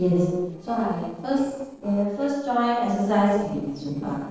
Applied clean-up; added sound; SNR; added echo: neural separator model SepFormer DNS4.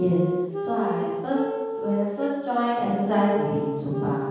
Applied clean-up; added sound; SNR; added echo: none; Wind instrument, woodwind instrument; 6 dB; reverberation time 1.2 s.